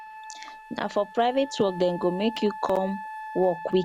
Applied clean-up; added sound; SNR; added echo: none; Wind instrument, woodwind instrument; 12 dB; none.